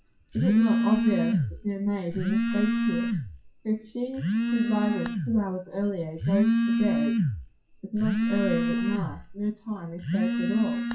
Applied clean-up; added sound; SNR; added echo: classical method WPE with log-MMSE.